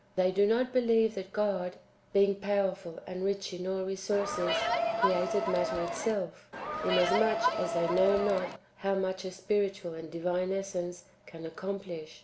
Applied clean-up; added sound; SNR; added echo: none; Crowd; 1 dB; none.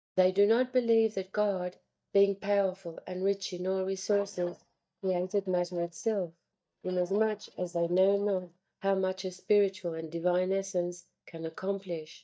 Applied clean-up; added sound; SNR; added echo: neural mask model DeepFilterNet 3.